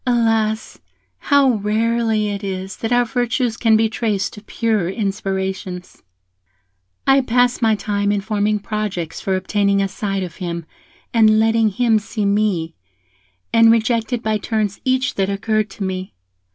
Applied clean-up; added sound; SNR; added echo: none; none; none; none.